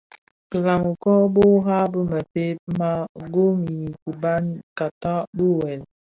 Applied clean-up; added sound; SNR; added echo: none; none; none; none.